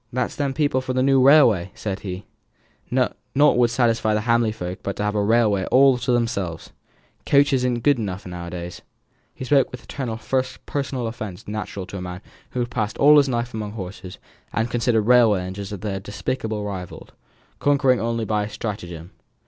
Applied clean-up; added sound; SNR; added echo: none; none; none; none.